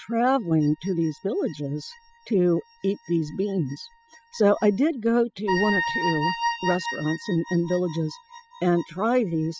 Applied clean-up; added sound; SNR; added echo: classical method spectral subtraction.